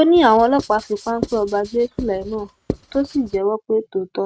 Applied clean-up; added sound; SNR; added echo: neural mask model RNNoise.